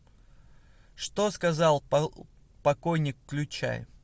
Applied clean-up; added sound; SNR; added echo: none; none; none; none.